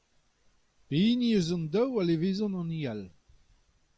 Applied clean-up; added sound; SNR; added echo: none; none; none; none.